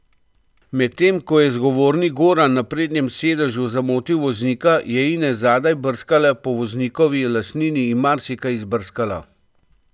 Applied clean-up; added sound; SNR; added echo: none; none; none; none.